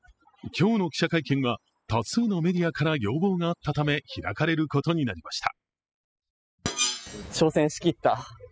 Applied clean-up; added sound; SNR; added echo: classical method spectral subtraction.